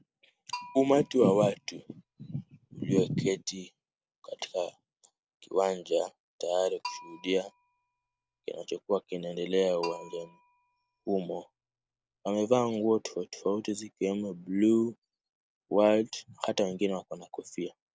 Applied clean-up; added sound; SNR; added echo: none; Bell; 18 dB; none.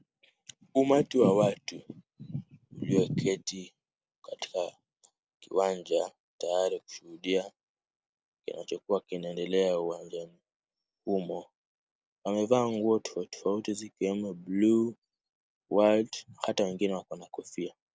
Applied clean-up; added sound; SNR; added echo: none; none; none; none.